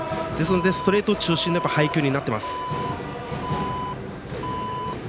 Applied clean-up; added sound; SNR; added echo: none; Alarm; 9 dB; none.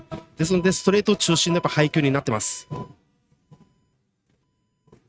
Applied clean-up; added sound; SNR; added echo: neural mask model RNNoise.